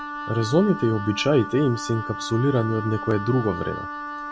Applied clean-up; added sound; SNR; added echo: none; Wind instrument, woodwind instrument; 10 dB; none.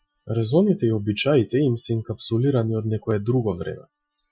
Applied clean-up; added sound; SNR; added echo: classical method Wiener filter.